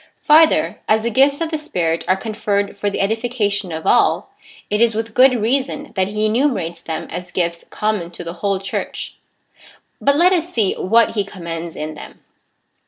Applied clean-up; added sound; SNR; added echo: none; none; none; none.